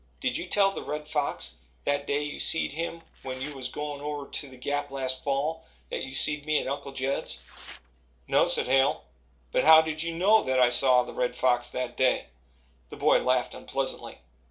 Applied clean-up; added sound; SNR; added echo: none; Tearing; 20 dB; reverberation time 0.3 s.